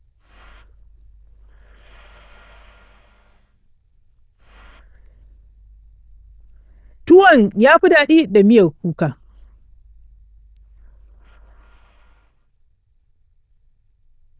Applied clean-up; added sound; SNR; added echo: neural diffusion model UNIVERSE++.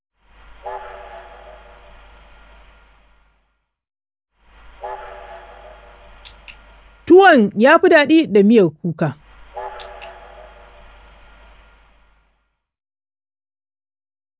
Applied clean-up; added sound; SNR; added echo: none; Train; 20 dB; none.